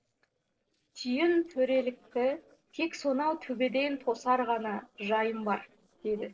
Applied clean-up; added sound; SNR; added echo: neural separator model SepFormer DNS4.